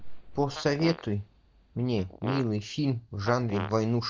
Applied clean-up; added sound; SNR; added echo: neural mask model DeepFilterNet 3.